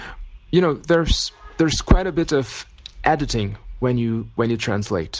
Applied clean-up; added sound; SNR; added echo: none; none; none; none.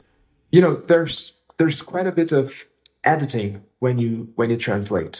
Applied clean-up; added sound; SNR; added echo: neural mask model DeepFilterNet 3.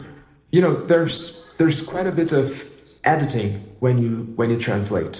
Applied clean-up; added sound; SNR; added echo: neural separator model SepFormer DNS4.